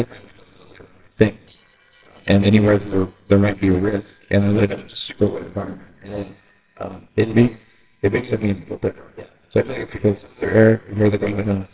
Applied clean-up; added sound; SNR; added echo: neural separator model SepFormer WHAMR!.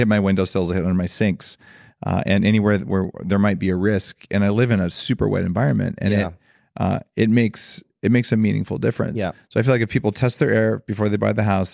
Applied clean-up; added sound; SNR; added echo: none; none; none; none.